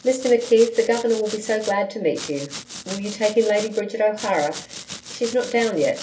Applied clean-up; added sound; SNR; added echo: none; Domestic sounds, home sounds; 15 dB; reverberation time 0.3 s.